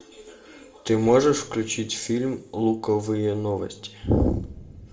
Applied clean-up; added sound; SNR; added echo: none; none; none; reverberation time 0.8 s.